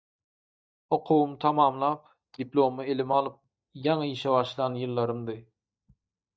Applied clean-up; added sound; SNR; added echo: neural mask model DeepFilterNet 3.